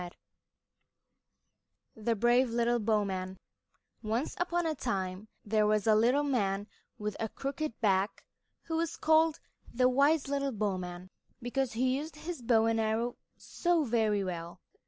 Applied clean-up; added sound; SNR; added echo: none; none; none; none.